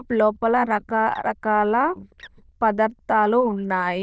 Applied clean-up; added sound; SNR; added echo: neural diffusion model UNIVERSE++.